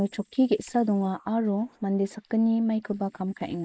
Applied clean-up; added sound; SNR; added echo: neural mask model Resemble Enhance denoiser.